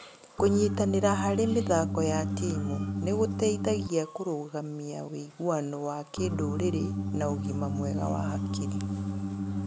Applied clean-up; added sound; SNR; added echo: none; Organ; 0 dB; none.